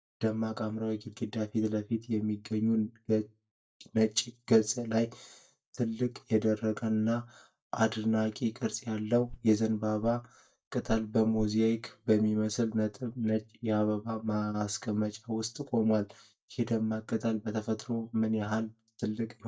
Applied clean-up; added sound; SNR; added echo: neural mask model DeepFilterNet 3.